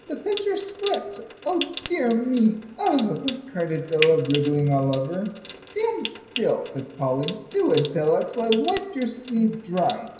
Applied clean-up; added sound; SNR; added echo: none; Trickle, dribble / Sink (filling or washing) / Water tap, faucet; 12 dB; reverberation time 0.9 s.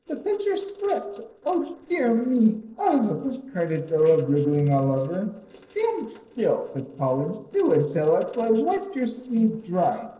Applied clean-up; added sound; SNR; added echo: neural separator model SepFormer DNS4.